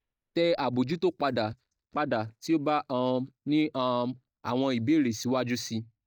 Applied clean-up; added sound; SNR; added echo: neural mask model DeepFilterNet 3.